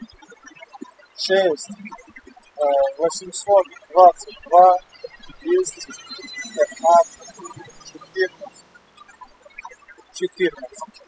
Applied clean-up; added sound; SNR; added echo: classical method spectral subtraction.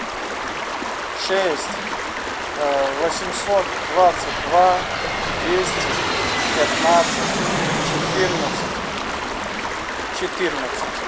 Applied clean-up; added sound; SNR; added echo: none; Stream + Aircraft; 0 dB; none.